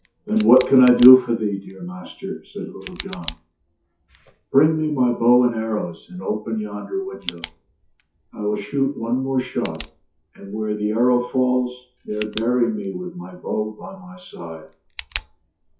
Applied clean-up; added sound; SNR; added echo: classical method WPE with log-MMSE.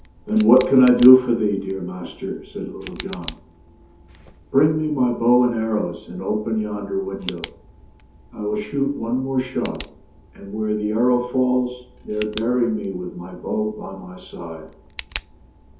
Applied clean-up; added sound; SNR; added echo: none; Tick; 20 dB; reverberation time 0.5 s.